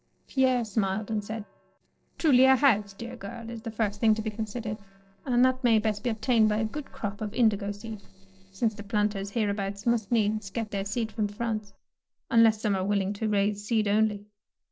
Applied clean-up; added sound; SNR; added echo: neural separator model SepFormer DNS4.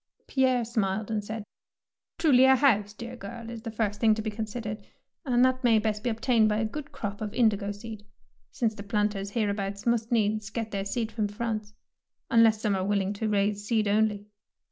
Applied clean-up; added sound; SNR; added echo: none; none; none; none.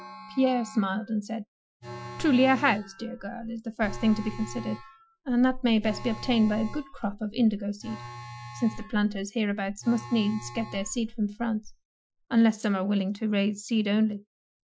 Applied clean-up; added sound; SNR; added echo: classical method Wiener filter.